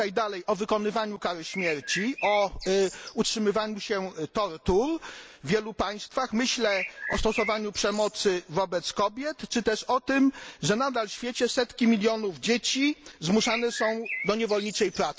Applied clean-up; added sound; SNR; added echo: none; Bird; 9 dB; none.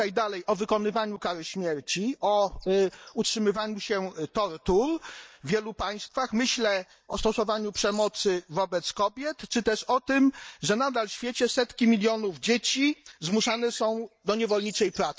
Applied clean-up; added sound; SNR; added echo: neural mask model DeepFilterNet 3.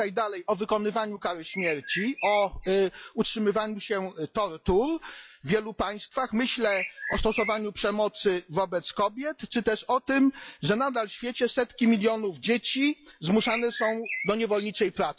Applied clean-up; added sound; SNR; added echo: classical method log-MMSE.